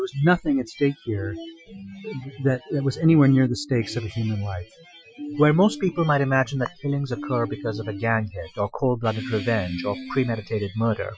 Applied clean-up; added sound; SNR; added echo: classical method Wiener filter.